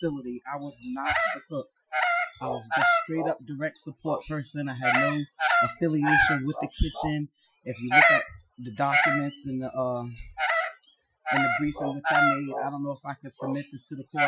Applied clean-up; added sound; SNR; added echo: classical method Wiener filter.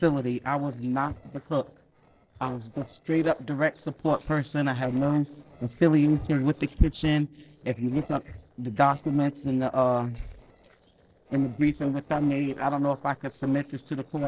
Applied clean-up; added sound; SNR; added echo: neural separator model SepFormer DNS4.